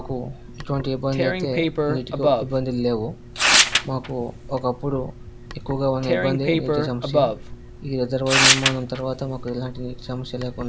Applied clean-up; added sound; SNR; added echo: none; Tearing; -2 dB; none.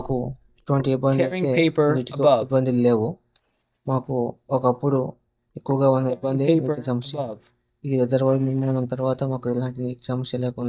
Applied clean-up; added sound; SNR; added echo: neural mask model DeepFilterNet 3.